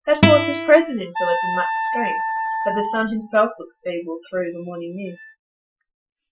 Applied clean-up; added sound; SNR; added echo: classical method Wiener filter.